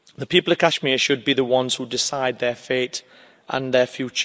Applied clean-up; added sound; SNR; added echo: neural mask model Resemble Enhance denoiser.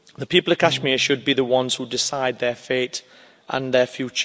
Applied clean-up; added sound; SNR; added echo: none; Bowed string instrument; 20 dB; none.